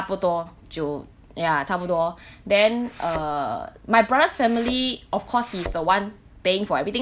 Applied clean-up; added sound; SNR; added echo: none; Thump, thud; 15 dB; none.